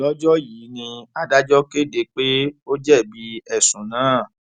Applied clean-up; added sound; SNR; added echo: none; none; none; none.